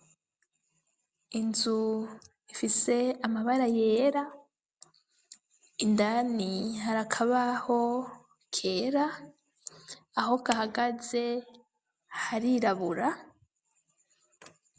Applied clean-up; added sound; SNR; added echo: none; none; none; none.